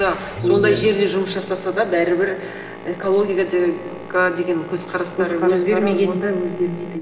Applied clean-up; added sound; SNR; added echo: none; Boat, Water vehicle; 15 dB; reverberation time 2.8 s.